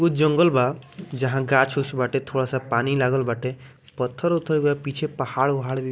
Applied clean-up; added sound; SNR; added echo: none; none; none; none.